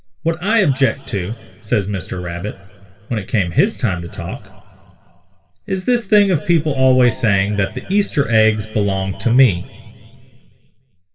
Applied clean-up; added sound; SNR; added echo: none; none; none; reverberation time 2.3 s.